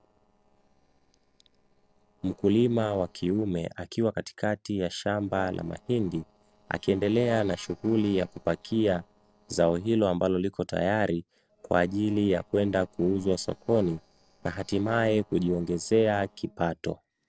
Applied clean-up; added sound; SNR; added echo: neural separator model SepFormer DNS4.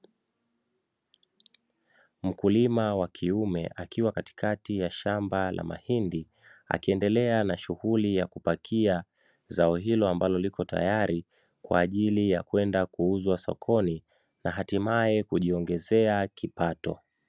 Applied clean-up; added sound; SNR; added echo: none; none; none; none.